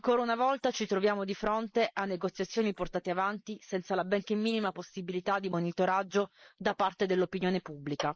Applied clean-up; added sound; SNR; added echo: neural mask model Resemble Enhance denoiser.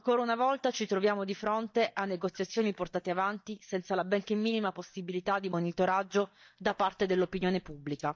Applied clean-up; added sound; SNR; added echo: neural mask model DeepFilterNet 3.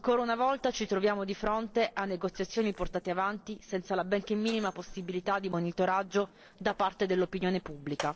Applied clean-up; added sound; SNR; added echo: neural separator model SepFormer DNS4.